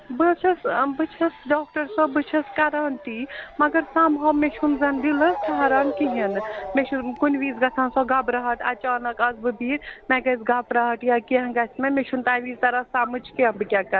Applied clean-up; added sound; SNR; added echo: none; Motor vehicle (road) / Siren; 14 dB; none.